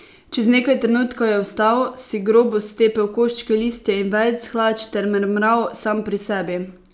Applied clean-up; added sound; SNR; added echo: none; none; none; none.